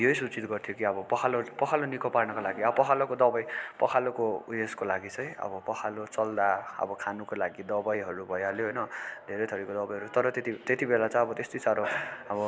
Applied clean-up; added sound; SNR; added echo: none; none; none; none.